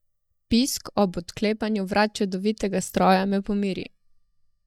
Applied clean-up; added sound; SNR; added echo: neural mask model DeepFilterNet 3.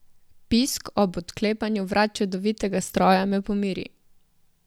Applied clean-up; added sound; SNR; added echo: none; none; none; none.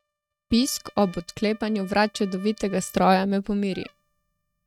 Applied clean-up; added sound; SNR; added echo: neural mask model RNNoise.